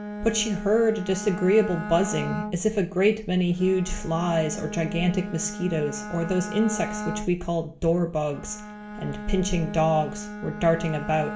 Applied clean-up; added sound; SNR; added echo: none; Bowed string instrument; 10 dB; reverberation time 0.4 s.